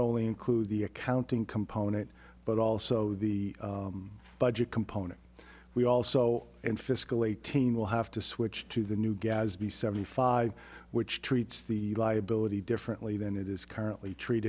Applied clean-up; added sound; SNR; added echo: none; none; none; none.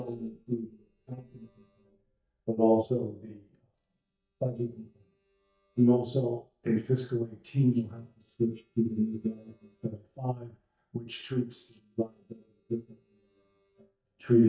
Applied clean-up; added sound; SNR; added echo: neural mask model DeepFilterNet 3.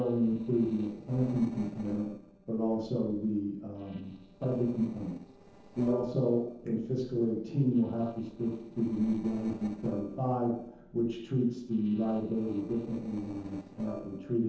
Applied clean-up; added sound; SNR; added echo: neural separator model SepFormer DNS4.